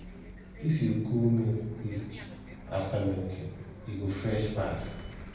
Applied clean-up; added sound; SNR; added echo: none; Bus; 13 dB; reverberation time 1.2 s.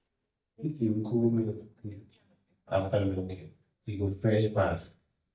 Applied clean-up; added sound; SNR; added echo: neural mask model DeepFilterNet 3.